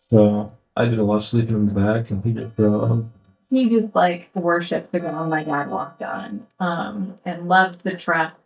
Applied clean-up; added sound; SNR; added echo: neural mask model DeepFilterNet 3.